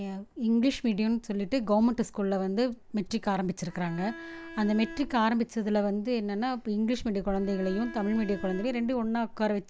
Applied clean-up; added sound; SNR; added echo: none; Bowed string instrument; 16 dB; none.